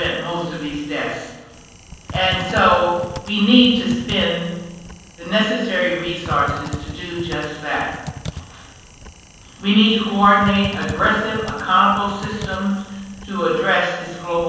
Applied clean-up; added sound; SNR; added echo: none; Typing; 14 dB; reverberation time 1.3 s.